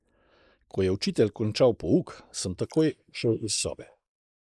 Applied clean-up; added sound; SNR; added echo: neural mask model Resemble Enhance denoiser.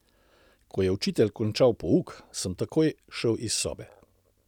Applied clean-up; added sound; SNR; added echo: none; none; none; none.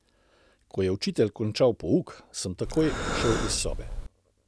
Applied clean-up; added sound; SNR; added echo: none; Breathing; 2 dB; none.